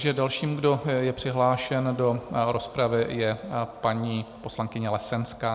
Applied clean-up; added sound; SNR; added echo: none; none; none; none.